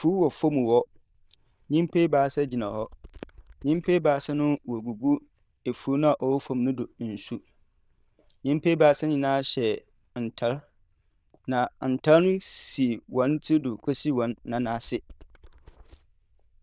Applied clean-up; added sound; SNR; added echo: neural diffusion model UNIVERSE++.